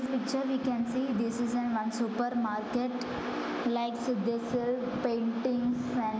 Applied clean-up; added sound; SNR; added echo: none; none; none; none.